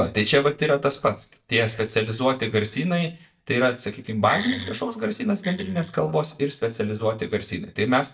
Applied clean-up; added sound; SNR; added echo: neural mask model DeepFilterNet 3.